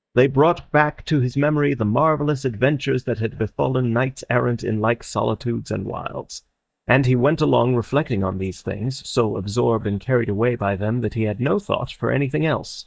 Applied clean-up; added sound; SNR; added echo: neural mask model DeepFilterNet 3.